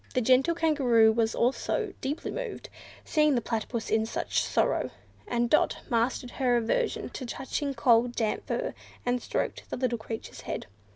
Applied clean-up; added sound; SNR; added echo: none; none; none; none.